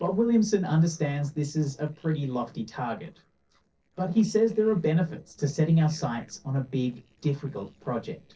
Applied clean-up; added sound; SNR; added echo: neural separator model SepFormer DNS4.